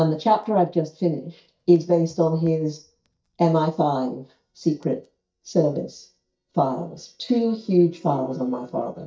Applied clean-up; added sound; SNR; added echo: neural mask model DeepFilterNet 3.